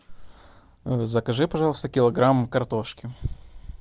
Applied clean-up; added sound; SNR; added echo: none; none; none; none.